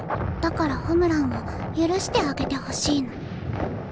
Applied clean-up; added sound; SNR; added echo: none; none; none; none.